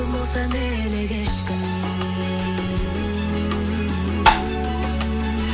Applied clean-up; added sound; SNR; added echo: none; Tap; -5 dB; none.